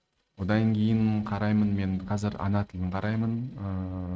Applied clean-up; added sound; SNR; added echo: neural mask model RNNoise.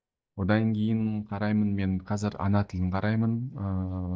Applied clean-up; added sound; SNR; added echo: neural mask model DeepFilterNet 3.